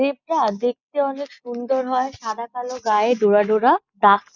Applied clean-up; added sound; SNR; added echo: neural mask model Resemble Enhance denoiser.